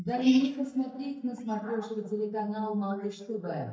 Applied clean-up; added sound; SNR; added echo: neural mask model DeepFilterNet 3.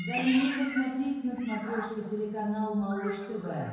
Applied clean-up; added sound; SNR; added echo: none; Meow; 10 dB; reverberation time 1.2 s.